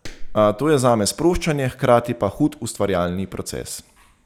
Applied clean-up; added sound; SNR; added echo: none; Clapping; 11 dB; none.